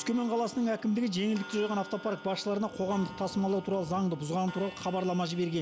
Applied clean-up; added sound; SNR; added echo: none; Clock; 17 dB; none.